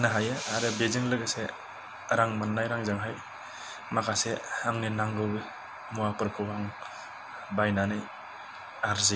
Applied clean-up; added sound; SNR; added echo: none; none; none; none.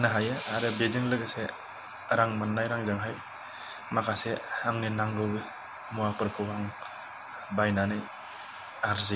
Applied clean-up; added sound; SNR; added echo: none; Hiss; 20 dB; none.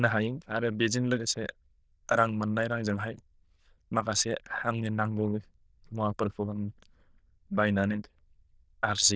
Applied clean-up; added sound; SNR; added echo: neural diffusion model UNIVERSE++.